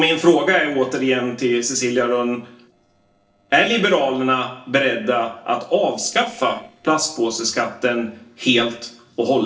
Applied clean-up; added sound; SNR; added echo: neural separator model SepFormer DNS4.